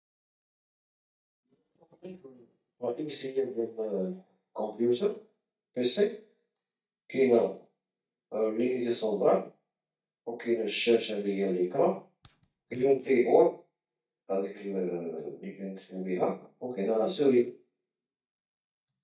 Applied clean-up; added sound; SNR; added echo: neural mask model DeepFilterNet 3.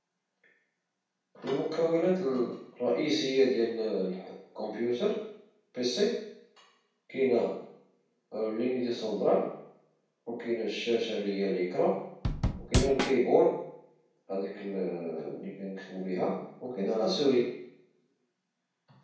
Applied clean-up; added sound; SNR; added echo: none; Drum / Drum kit; -2 dB; reverberation time 0.6 s.